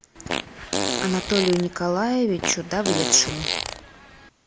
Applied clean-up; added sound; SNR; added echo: none; Fart; 4 dB; none.